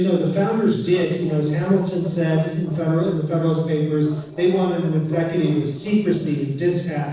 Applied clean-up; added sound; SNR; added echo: neural separator model SepFormer DNS4.